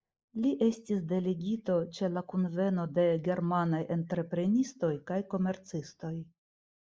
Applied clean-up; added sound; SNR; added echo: neural mask model Resemble Enhance denoiser.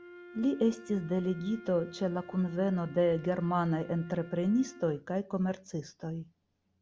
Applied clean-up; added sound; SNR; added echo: none; Wind instrument, woodwind instrument; 20 dB; none.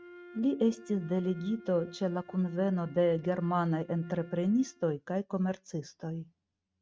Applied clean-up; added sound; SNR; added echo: neural mask model RNNoise.